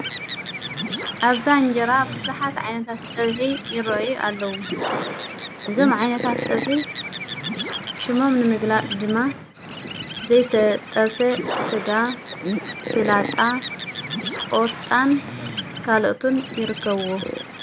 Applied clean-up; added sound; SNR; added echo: none; Bird; 6 dB; none.